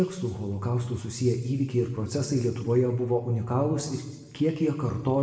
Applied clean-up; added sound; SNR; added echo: none; none; none; reverberation time 1.2 s.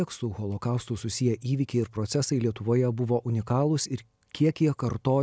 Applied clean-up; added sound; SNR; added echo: none; none; none; none.